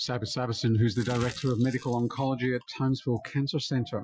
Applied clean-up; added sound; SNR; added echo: classical method Wiener filter.